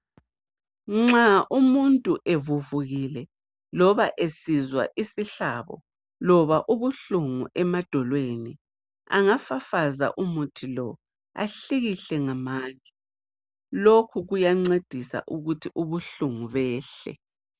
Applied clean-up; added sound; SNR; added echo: none; none; none; none.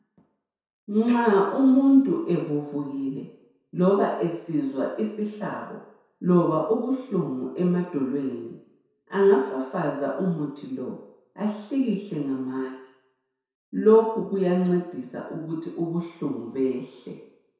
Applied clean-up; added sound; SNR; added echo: none; none; none; reverberation time 0.7 s.